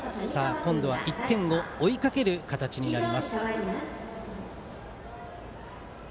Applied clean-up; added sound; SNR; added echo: none; none; none; none.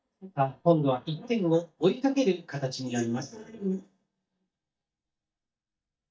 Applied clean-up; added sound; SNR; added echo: neural mask model DeepFilterNet 3.